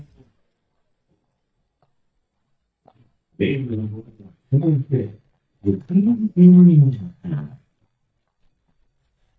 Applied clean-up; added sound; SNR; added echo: neural mask model DeepFilterNet 3.